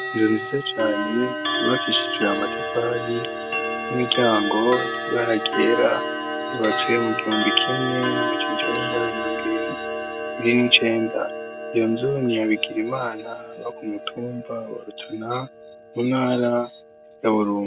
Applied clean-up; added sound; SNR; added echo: none; Clock; 4 dB; none.